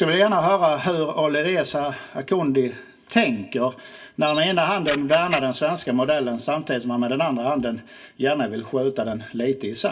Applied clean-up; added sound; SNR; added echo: none; Camera; 12 dB; reverberation time 0.1 s.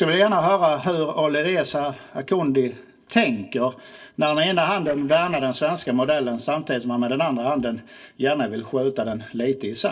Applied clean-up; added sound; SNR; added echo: neural separator model SepFormer DNS4.